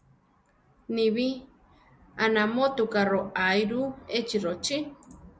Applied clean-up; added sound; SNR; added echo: none; none; none; none.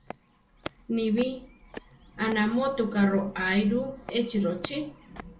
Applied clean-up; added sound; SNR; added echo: none; Walk, footsteps; 18 dB; reverberation time 0.2 s.